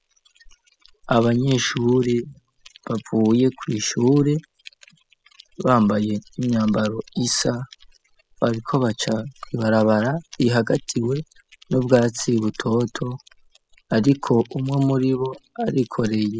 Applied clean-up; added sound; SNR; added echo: classical method spectral subtraction.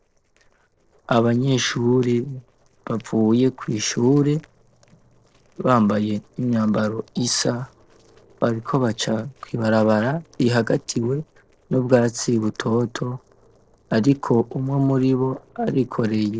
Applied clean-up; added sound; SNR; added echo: neural separator model SepFormer DNS4.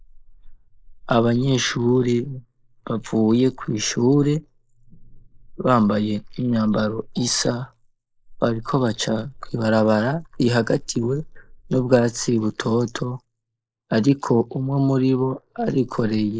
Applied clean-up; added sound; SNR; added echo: neural mask model Resemble Enhance denoiser.